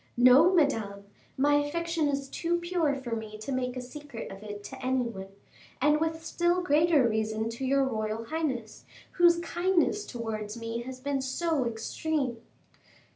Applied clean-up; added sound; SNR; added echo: none; none; none; none.